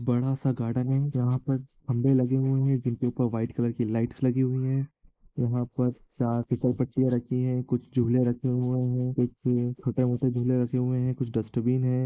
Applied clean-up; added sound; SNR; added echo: neural mask model Resemble Enhance denoiser.